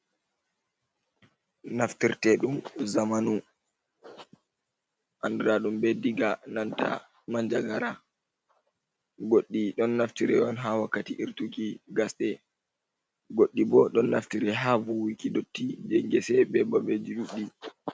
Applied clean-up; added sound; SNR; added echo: none; none; none; none.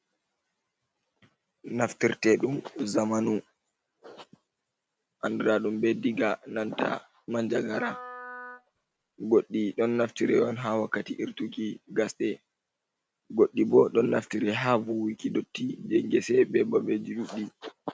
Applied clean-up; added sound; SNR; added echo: none; Wind instrument, woodwind instrument; 16 dB; none.